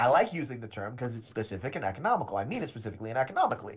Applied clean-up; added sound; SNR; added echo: neural separator model SepFormer DNS4.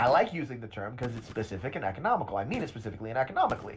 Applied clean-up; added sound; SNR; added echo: none; Gunshot, gunfire; 18 dB; reverberation time 0.2 s.